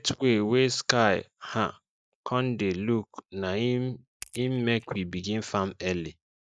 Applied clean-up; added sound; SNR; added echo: neural mask model DeepFilterNet 3.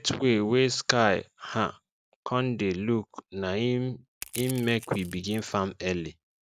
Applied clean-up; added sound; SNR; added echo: none; Crushing; 16 dB; none.